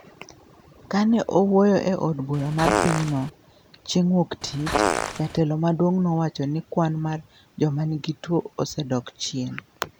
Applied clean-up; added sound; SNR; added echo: none; Fart; 1 dB; none.